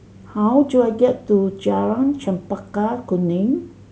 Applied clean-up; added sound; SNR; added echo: none; none; none; none.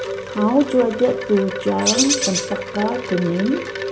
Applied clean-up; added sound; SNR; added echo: none; Bird + Wind chime; 4 dB; none.